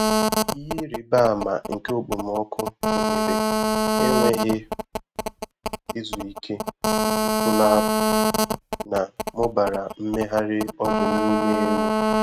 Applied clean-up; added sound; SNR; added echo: neural mask model RNNoise.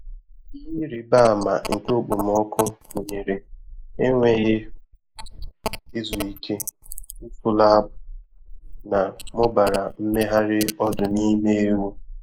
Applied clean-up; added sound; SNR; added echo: neural mask model Resemble Enhance denoiser.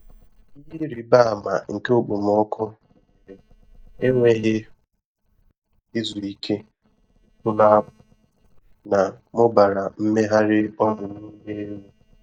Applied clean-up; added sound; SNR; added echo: neural mask model DeepFilterNet 3.